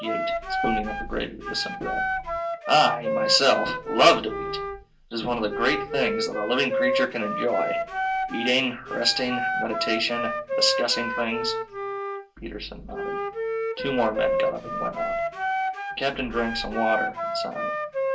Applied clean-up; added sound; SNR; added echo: none; Wind instrument, woodwind instrument; 2 dB; reverberation time 0.2 s.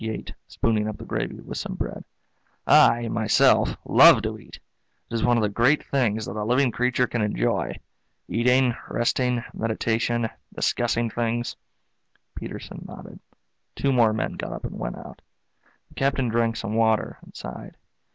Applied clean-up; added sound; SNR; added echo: none; none; none; none.